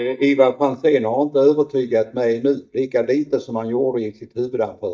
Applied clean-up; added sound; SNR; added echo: neural mask model DeepFilterNet 3.